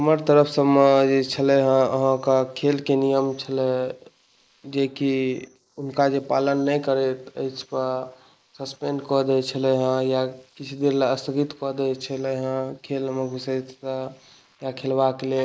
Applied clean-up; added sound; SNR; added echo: neural mask model Resemble Enhance denoiser.